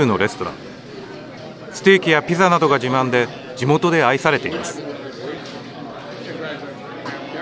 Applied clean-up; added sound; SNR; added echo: none; none; none; none.